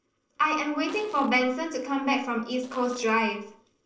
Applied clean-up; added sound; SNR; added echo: neural separator model SepFormer DNS4.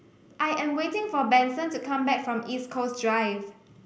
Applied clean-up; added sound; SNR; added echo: none; none; none; none.